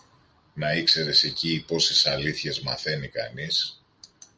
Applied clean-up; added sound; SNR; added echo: none; none; none; none.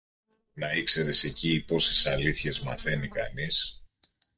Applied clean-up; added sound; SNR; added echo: neural mask model DeepFilterNet 3.